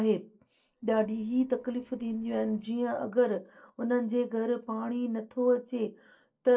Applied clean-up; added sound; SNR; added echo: neural separator model SepFormer DNS4.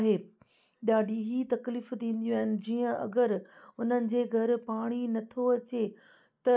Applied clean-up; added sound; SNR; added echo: none; none; none; none.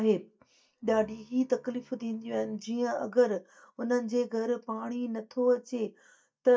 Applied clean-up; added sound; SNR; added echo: neural mask model DeepFilterNet 3.